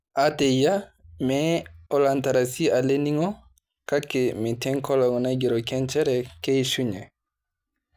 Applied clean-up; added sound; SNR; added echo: none; none; none; none.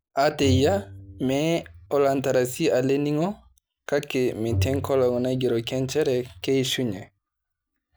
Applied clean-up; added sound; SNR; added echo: none; Bowed string instrument; 9 dB; none.